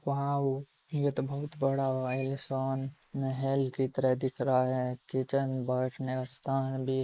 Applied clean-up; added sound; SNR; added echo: neural mask model Resemble Enhance denoiser.